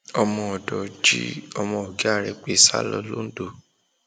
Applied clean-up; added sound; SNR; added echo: none; none; none; none.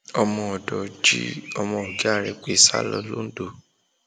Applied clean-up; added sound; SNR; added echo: none; Bird; 16 dB; none.